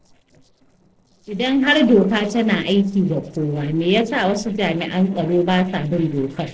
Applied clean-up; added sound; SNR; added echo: neural separator model SepFormer DNS4.